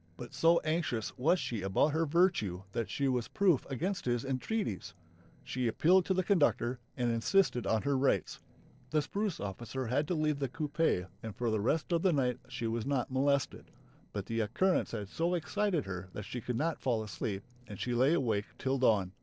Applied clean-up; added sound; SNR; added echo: neural separator model SepFormer DNS4.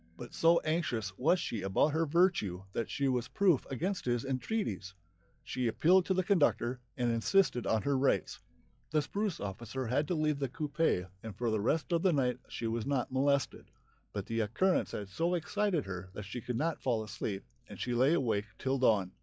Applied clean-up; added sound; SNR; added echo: classical method log-MMSE.